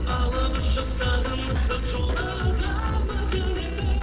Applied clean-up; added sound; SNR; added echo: neural separator model SepFormer DNS4.